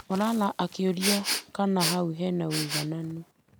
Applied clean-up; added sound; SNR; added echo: none; Respiratory sounds + Fire; 6 dB; none.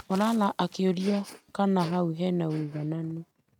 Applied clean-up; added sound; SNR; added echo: neural mask model RNNoise.